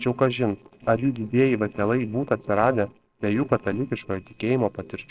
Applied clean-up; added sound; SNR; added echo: neural separator model SepFormer DNS4.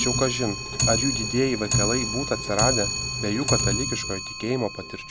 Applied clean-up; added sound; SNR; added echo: none; Clock; 0 dB; none.